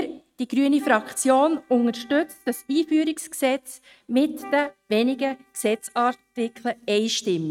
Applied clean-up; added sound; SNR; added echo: neural mask model RNNoise.